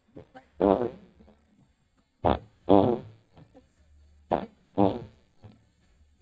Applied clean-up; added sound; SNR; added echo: neural mask model DeepFilterNet 3.